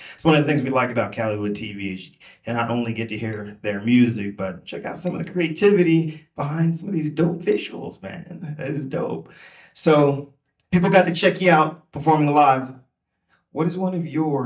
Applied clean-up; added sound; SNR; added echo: neural mask model DeepFilterNet 3.